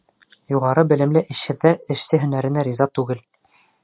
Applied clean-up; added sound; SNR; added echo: none; none; none; none.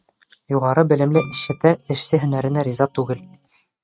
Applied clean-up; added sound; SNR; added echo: neural mask model RNNoise.